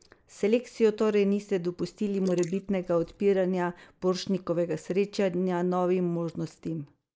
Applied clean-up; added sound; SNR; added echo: neural mask model Resemble Enhance denoiser.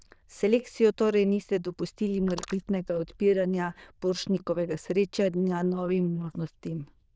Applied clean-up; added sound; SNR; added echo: neural diffusion model UNIVERSE++.